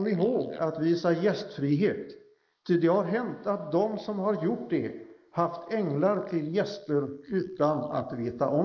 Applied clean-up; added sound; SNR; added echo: neural mask model Resemble Enhance denoiser.